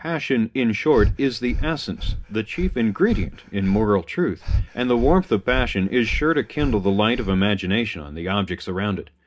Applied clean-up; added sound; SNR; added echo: none; Breathing; 5 dB; reverberation time 0.3 s.